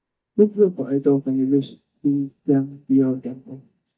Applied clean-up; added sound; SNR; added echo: neural mask model DeepFilterNet 3.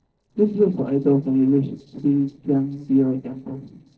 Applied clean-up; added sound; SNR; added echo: neural separator model SepFormer DNS4.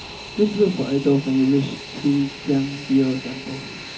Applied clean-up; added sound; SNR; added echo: none; Fixed-wing aircraft, airplane; 14 dB; reverberation time 0.3 s.